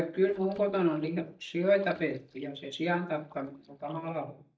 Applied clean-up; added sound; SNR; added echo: neural mask model DeepFilterNet 3.